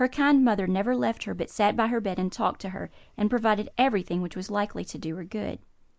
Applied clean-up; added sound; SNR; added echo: neural mask model Resemble Enhance denoiser.